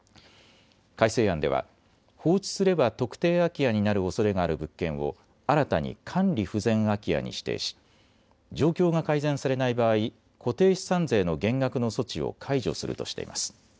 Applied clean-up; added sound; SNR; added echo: none; none; none; none.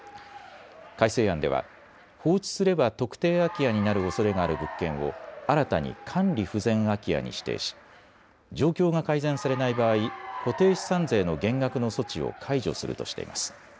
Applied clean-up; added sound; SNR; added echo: none; Applause / Cheering; 15 dB; none.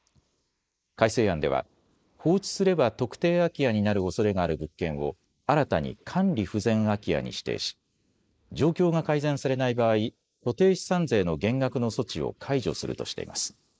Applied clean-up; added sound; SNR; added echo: neural mask model Resemble Enhance denoiser.